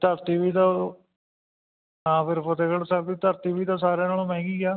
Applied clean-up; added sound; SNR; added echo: none; none; none; none.